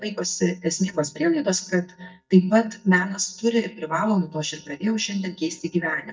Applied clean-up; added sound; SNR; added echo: neural mask model DeepFilterNet 3.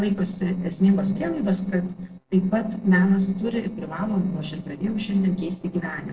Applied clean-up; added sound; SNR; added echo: neural separator model SepFormer DNS4.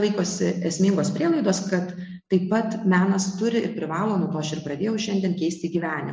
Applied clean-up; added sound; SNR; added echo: none; none; none; none.